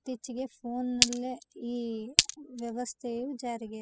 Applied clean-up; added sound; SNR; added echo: classical method spectral subtraction.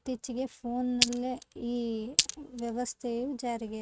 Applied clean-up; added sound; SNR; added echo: neural mask model RNNoise.